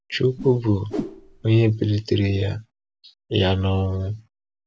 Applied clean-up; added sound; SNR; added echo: none; Whoosh, swoosh, swish; 12 dB; none.